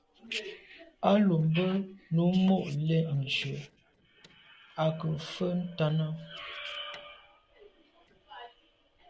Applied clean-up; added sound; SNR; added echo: neural separator model SepFormer DNS4.